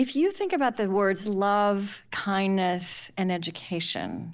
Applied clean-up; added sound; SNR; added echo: neural mask model Resemble Enhance denoiser.